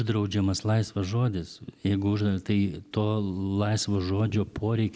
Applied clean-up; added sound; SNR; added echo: none; none; none; none.